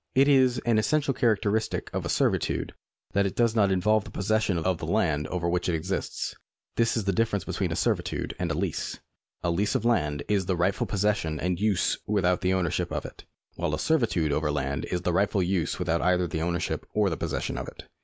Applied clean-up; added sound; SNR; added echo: none; none; none; none.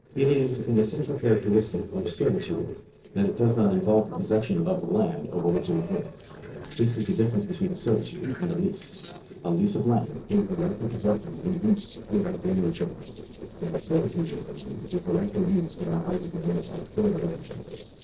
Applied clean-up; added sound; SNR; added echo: neural separator model SepFormer DNS4.